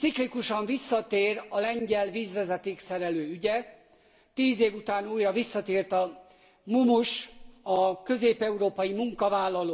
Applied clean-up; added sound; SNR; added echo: none; none; none; reverberation time 0.9 s.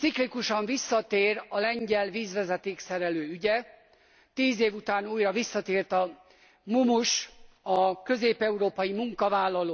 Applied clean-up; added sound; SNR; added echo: none; none; none; none.